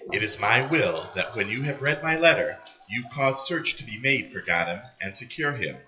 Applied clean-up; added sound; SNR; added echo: classical method WPE with log-MMSE.